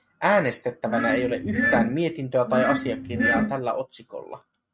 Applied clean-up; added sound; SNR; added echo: neural mask model RNNoise.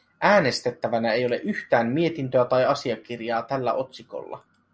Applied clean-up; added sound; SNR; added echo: none; none; none; none.